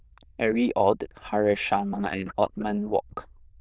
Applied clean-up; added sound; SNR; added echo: neural diffusion model UNIVERSE++.